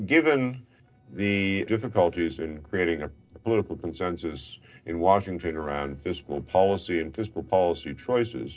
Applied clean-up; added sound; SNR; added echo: neural separator model SepFormer DNS4.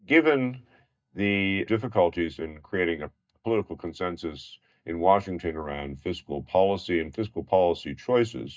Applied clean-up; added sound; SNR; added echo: neural mask model DeepFilterNet 3.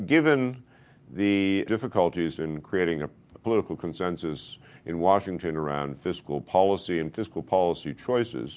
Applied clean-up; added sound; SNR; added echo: none; none; none; none.